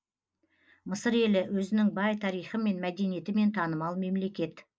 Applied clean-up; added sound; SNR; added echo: neural mask model Resemble Enhance denoiser.